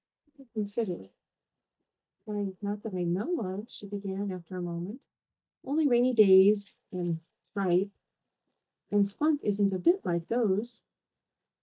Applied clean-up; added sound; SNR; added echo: neural mask model DeepFilterNet 3.